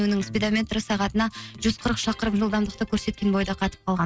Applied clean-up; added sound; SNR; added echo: neural mask model RNNoise.